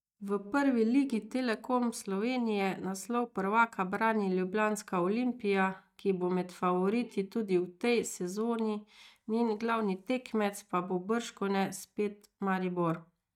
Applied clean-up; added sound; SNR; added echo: neural mask model DeepFilterNet 3.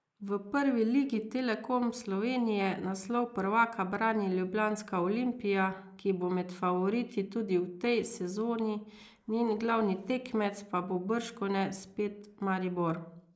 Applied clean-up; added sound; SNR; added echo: neural mask model Resemble Enhance denoiser.